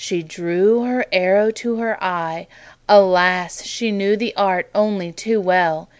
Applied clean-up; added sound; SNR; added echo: none; none; none; none.